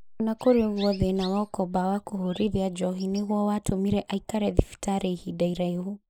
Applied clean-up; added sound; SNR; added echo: neural mask model Resemble Enhance denoiser.